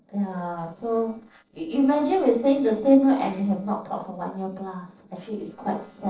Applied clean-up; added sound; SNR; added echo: neural separator model SepFormer DNS4.